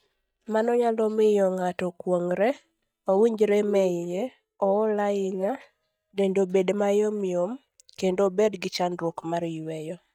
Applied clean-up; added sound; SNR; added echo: neural mask model DeepFilterNet 3.